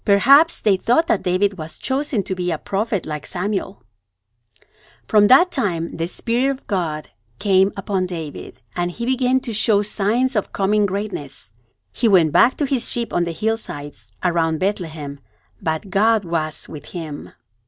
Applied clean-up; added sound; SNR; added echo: none; none; none; none.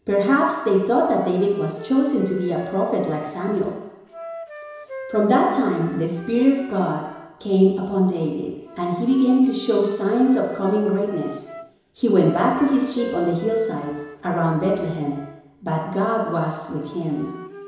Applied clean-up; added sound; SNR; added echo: none; Wind instrument, woodwind instrument; 17 dB; reverberation time 1.0 s.